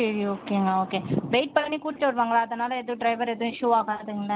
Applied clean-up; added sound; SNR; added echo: none; none; none; none.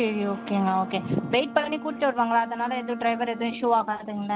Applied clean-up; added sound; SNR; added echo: none; Bowed string instrument; 13 dB; none.